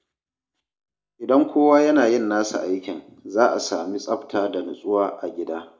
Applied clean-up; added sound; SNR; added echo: none; none; none; reverberation time 0.3 s.